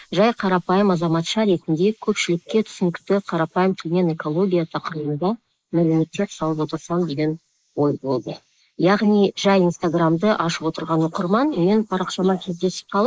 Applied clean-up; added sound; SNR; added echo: neural mask model Resemble Enhance denoiser.